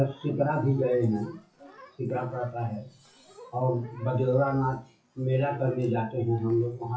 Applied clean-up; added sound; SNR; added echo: classical method WPE with log-MMSE.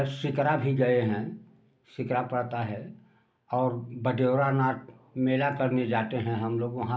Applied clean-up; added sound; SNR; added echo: none; none; none; none.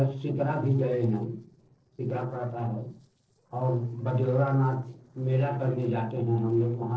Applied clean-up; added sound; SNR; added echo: neural separator model SepFormer DNS4.